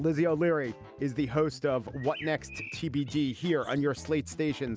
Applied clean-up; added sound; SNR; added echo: none; Bird; 17 dB; none.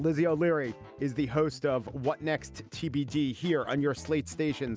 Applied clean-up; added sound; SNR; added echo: none; none; none; none.